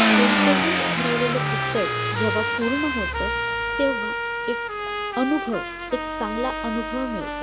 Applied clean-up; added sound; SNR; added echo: none; Car + Trumpet; -3 dB; none.